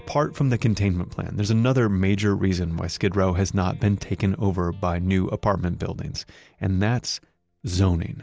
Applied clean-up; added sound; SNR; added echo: none; none; none; none.